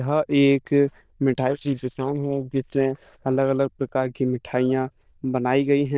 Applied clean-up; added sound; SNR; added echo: neural diffusion model UNIVERSE++.